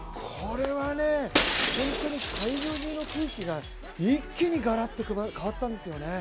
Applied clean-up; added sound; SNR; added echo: none; Shatter; 0 dB; none.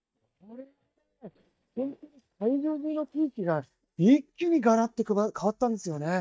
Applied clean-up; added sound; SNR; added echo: neural mask model DeepFilterNet 3.